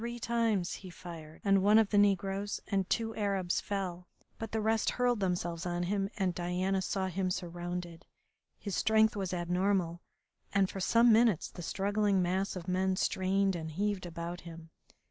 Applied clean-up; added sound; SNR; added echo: none; none; none; none.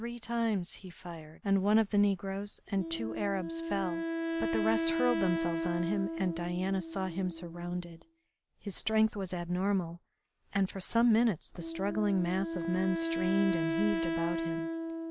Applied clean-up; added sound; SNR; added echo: none; Wind instrument, woodwind instrument; 5 dB; none.